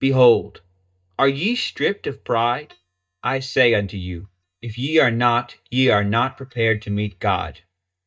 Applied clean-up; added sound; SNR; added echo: neural mask model DeepFilterNet 3.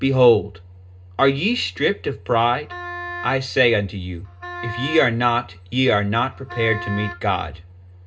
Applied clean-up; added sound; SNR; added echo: none; Wind instrument, woodwind instrument; 12 dB; reverberation time 0.2 s.